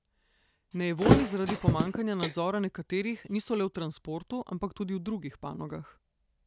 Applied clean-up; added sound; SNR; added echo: none; Thump, thud; -3 dB; none.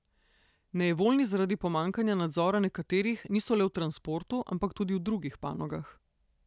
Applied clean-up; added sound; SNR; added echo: none; none; none; none.